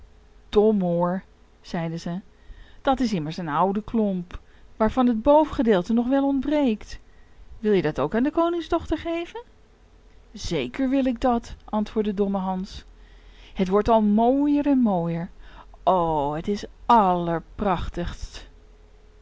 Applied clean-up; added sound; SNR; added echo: none; none; none; none.